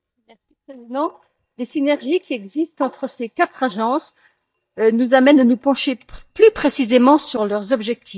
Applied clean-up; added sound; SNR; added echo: neural mask model DeepFilterNet 3.